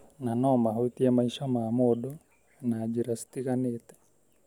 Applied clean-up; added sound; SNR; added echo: none; none; none; none.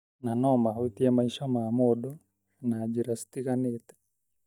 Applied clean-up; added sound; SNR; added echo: neural mask model DeepFilterNet 3.